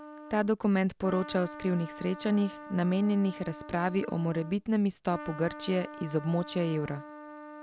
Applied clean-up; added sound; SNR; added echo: none; Trumpet; 15 dB; none.